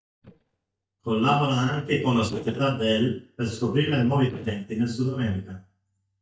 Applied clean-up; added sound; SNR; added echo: neural mask model DeepFilterNet 3.